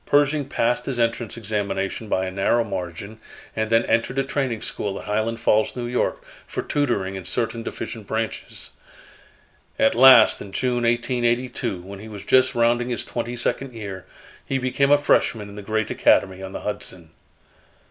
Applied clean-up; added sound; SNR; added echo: none; none; none; none.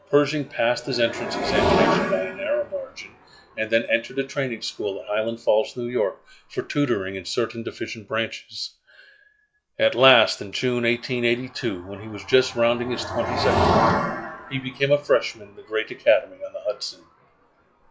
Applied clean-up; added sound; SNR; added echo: classical method log-MMSE.